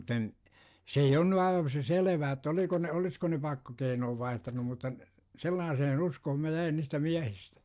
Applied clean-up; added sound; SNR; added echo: neural separator model SepFormer DNS4.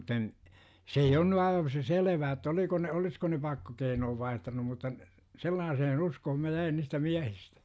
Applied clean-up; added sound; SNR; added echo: none; none; none; none.